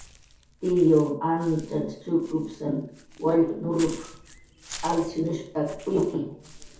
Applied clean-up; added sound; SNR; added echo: none; Walk, footsteps / Bird; 19 dB; reverberation time 0.6 s.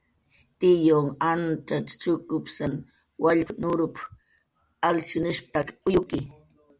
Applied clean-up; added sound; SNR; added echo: none; none; none; none.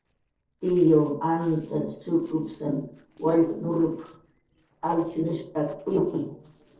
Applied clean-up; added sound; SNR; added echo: neural separator model SepFormer DNS4.